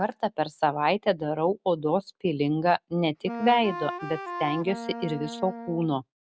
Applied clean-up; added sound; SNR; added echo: none; Wind instrument, woodwind instrument; 9 dB; none.